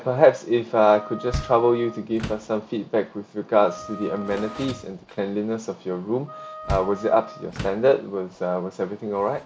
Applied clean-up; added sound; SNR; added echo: none; Wind instrument, woodwind instrument + Door; 14 dB; none.